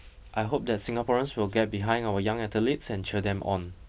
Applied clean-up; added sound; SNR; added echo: none; none; none; none.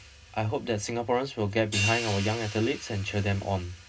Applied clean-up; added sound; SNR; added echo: none; Hi-hat; 9 dB; reverberation time 0.2 s.